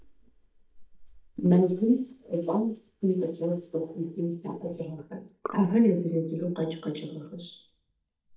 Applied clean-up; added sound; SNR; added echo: neural mask model DeepFilterNet 3.